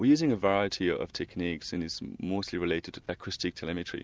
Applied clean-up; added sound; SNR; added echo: none; none; none; none.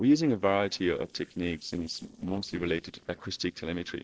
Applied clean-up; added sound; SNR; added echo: neural separator model SepFormer DNS4.